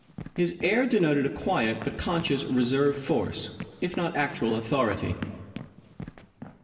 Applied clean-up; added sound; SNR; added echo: none; Run; 16 dB; reverberation time 2.3 s.